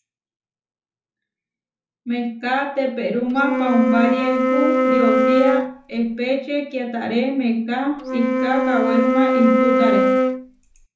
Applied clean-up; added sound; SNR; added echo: none; Wind instrument, woodwind instrument; -4 dB; reverberation time 0.7 s.